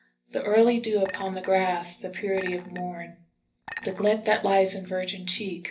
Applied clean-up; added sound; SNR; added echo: none; Chink, clink; 17 dB; reverberation time 0.3 s.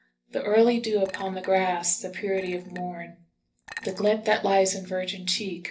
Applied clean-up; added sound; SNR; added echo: neural separator model SepFormer DNS4.